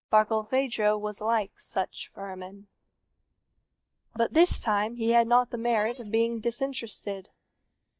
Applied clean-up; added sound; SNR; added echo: neural mask model DeepFilterNet 3.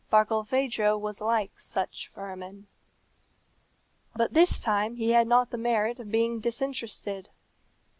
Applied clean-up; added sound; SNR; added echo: none; none; none; none.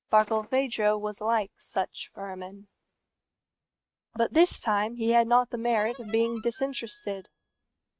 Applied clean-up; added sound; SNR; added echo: neural mask model RNNoise.